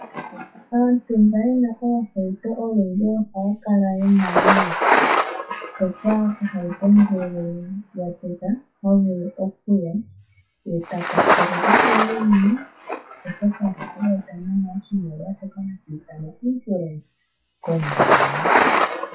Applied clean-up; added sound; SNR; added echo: classical method WPE with log-MMSE.